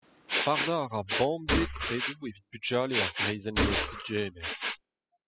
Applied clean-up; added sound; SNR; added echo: classical method spectral subtraction.